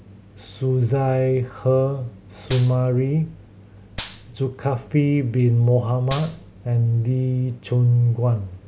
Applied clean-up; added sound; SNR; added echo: none; Gunshot, gunfire; 19 dB; none.